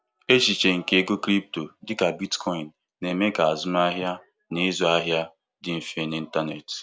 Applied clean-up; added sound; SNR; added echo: none; none; none; none.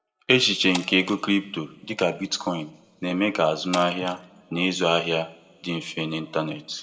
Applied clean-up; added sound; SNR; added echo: none; Shatter; 17 dB; reverberation time 1.2 s.